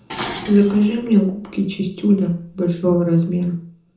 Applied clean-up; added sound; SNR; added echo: none; Dishes, pots, and pans; 16 dB; reverberation time 0.5 s.